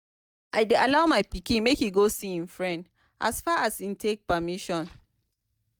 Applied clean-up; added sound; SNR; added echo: neural mask model DeepFilterNet 3.